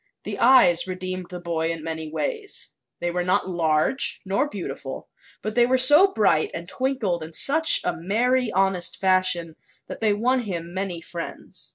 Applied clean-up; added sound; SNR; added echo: none; none; none; none.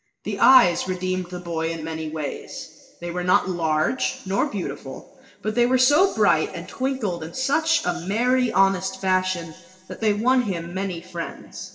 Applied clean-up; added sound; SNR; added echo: none; none; none; reverberation time 1.7 s.